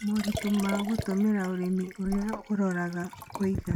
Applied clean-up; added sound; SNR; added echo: none; Liquid; 13 dB; none.